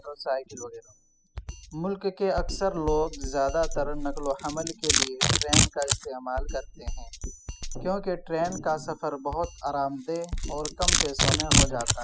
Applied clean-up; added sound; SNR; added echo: classical method spectral subtraction.